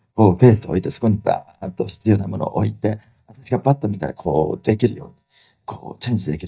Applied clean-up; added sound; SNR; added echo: neural mask model DeepFilterNet 3.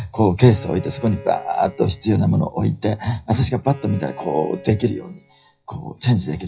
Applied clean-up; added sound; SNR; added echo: classical method WPE with log-MMSE.